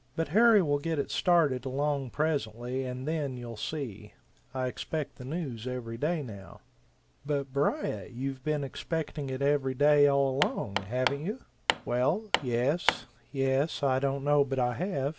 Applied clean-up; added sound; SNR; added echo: none; Hammer; 5 dB; none.